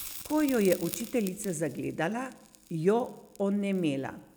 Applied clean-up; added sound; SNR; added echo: none; Crackle; 16 dB; none.